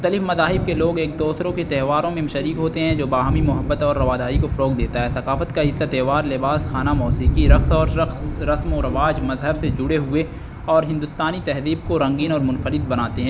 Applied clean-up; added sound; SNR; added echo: none; Thunder; 3 dB; none.